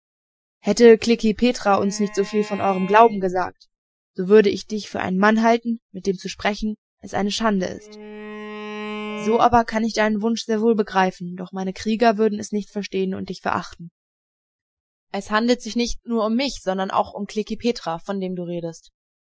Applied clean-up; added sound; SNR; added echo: classical method Wiener filter.